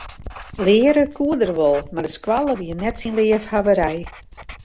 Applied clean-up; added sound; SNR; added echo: none; Writing; 16 dB; none.